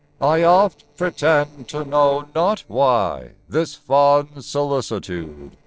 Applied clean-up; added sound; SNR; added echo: neural separator model SepFormer DNS4.